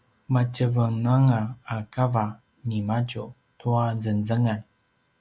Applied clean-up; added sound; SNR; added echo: none; none; none; none.